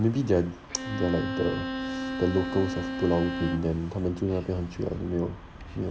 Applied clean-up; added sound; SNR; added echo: none; Bowed string instrument; 5 dB; none.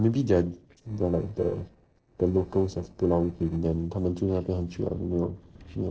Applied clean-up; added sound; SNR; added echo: neural separator model SepFormer DNS4.